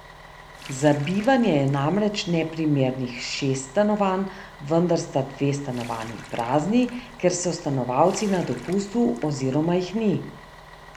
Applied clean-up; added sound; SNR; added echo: none; Water tap, faucet + Bus; 19 dB; none.